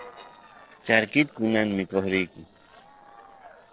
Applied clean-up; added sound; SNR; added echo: neural separator model SepFormer DNS4.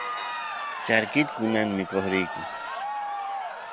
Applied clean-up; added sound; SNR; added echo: none; Crowd; 4 dB; none.